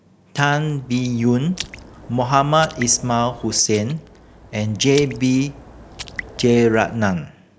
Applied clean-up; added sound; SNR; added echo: none; Raindrop; 17 dB; none.